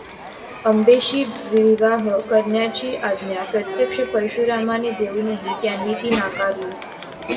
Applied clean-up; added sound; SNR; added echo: none; Crowd; 12 dB; reverberation time 1.4 s.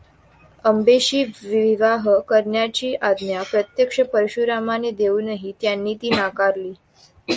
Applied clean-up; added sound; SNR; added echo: none; none; none; none.